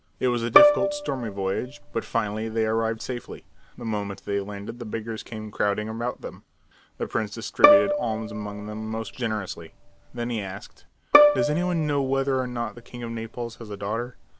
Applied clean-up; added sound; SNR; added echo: none; Bowed string instrument; -2 dB; none.